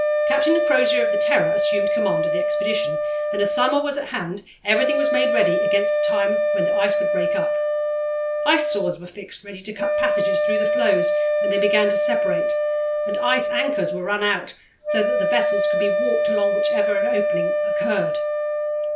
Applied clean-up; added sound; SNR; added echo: none; Wind instrument, woodwind instrument; -5 dB; none.